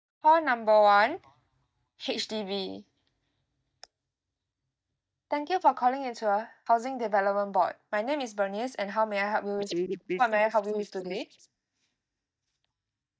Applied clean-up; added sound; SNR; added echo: neural mask model DeepFilterNet 3.